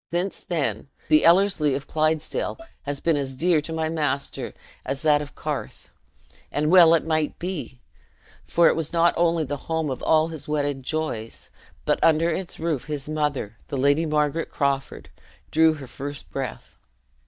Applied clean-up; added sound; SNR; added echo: neural mask model DeepFilterNet 3.